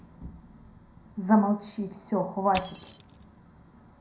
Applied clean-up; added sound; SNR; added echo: none; Crushing; 13 dB; reverberation time 0.5 s.